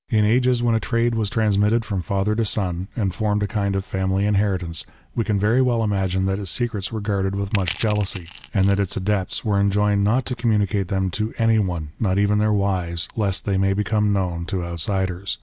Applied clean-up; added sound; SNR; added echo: none; Crushing; 14 dB; none.